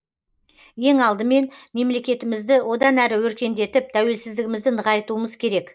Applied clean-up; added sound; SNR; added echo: neural mask model Resemble Enhance denoiser.